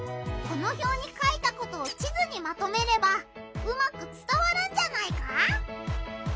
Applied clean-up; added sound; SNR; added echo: none; none; none; none.